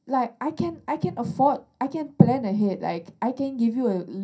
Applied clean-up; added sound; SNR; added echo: none; none; none; reverberation time 0.3 s.